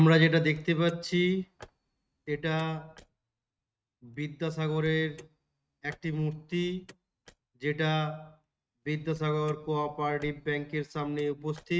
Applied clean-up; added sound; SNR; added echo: neural mask model RNNoise.